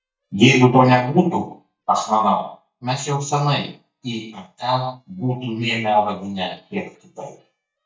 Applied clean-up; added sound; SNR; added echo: neural mask model DeepFilterNet 3.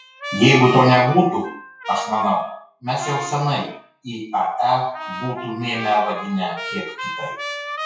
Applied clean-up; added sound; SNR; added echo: classical method WPE with log-MMSE.